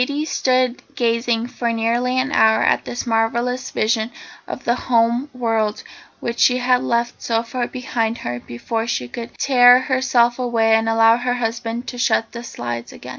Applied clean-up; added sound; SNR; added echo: none; none; none; none.